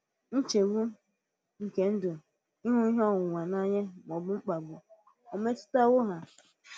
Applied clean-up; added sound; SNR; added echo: none; none; none; none.